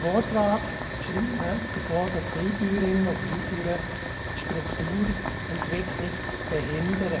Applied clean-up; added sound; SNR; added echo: none; Boiling; 4 dB; reverberation time 1.2 s.